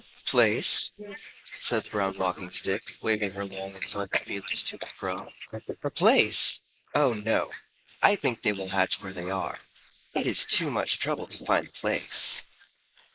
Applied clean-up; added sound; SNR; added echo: neural mask model Resemble Enhance denoiser.